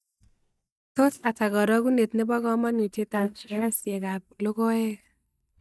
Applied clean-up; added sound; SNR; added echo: neural mask model DeepFilterNet 3.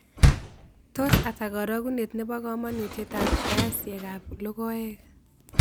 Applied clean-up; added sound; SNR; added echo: none; Door; -4 dB; none.